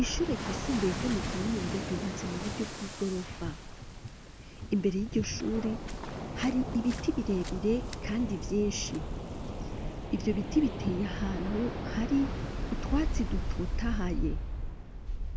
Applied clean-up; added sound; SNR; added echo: none; Waves, surf; 2 dB; none.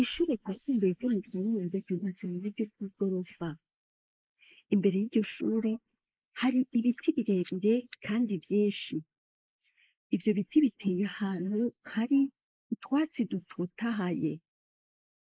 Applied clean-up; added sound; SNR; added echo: neural mask model Resemble Enhance denoiser.